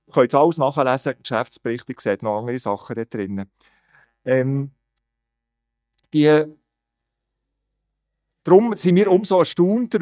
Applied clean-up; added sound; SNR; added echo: neural mask model DeepFilterNet 3.